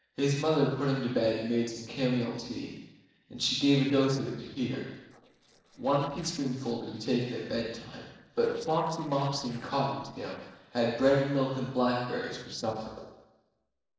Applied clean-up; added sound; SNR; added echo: neural separator model SepFormer DNS4.